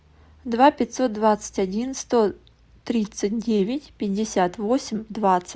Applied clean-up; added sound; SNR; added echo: none; none; none; none.